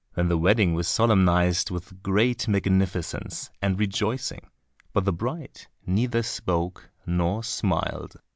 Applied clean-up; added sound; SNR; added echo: none; none; none; none.